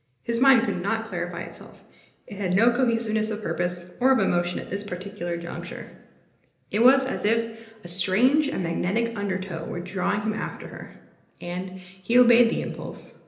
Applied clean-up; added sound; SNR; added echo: none; none; none; reverberation time 1.0 s.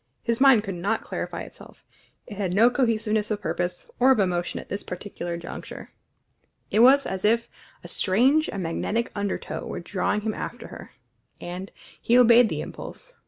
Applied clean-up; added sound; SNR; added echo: none; none; none; none.